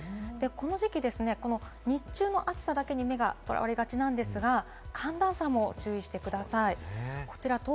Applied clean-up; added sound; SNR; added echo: none; none; none; none.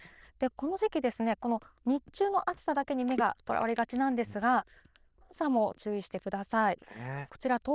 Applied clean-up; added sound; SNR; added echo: neural diffusion model UNIVERSE++.